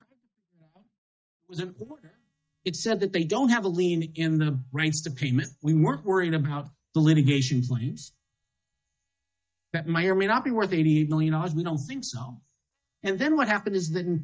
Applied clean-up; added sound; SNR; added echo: neural mask model DeepFilterNet 3.